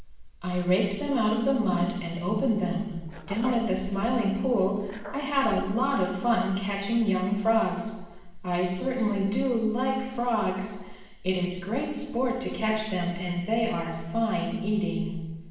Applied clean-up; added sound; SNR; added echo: neural separator model SepFormer DNS4.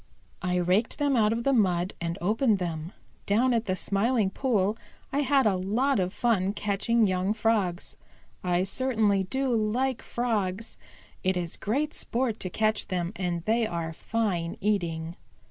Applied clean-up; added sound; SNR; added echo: none; none; none; none.